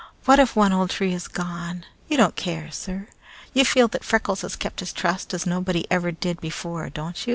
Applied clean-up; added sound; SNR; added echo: none; none; none; none.